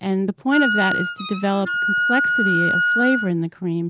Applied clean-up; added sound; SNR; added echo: none; Wind instrument, woodwind instrument; 0 dB; none.